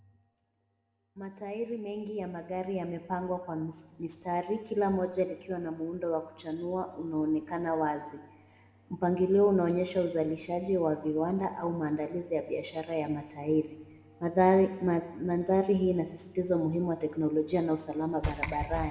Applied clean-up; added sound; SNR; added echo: none; none; none; reverberation time 1.3 s.